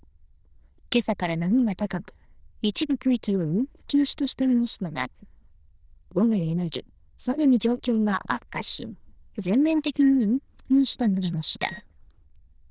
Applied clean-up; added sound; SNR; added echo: neural diffusion model UNIVERSE++.